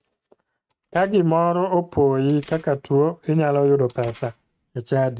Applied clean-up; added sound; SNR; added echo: neural mask model RNNoise.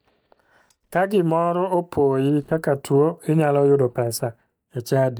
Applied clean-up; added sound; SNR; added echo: neural mask model DeepFilterNet 3.